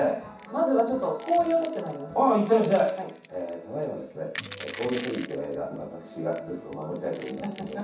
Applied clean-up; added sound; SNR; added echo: none; Crushing; 17 dB; reverberation time 0.7 s.